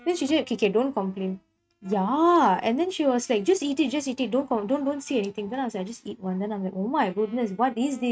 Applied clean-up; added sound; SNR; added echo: neural mask model RNNoise.